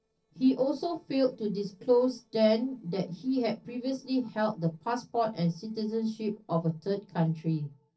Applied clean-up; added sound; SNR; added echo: neural separator model SepFormer DNS4.